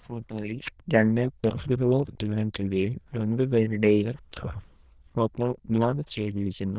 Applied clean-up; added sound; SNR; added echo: neural diffusion model UNIVERSE++.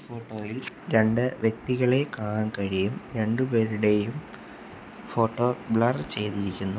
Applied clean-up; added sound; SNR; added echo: none; none; none; none.